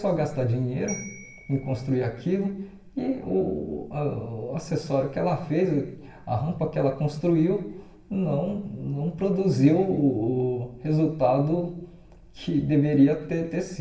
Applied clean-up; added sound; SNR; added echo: none; Bell; 18 dB; reverberation time 0.9 s.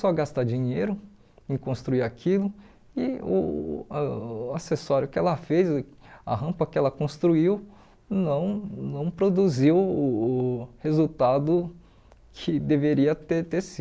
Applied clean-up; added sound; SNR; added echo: none; none; none; none.